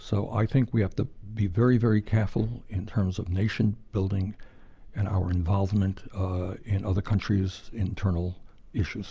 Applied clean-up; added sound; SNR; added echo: none; none; none; none.